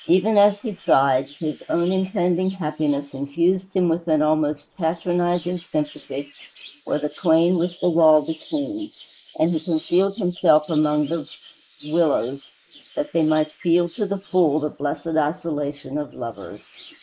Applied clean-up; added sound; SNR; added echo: neural mask model Resemble Enhance denoiser.